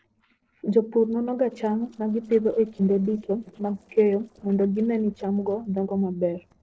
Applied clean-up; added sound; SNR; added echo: neural separator model SepFormer DNS4.